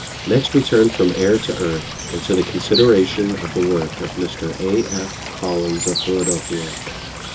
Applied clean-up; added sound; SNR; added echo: none; Water / Bird; 8 dB; reverberation time 0.2 s.